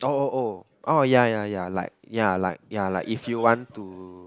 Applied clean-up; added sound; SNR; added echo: none; none; none; none.